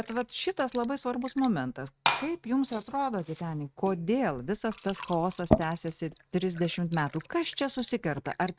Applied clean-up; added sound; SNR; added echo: neural mask model RNNoise.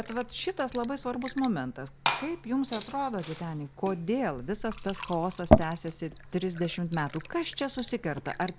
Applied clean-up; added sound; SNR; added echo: none; Fill (with liquid) / Glass; 2 dB; none.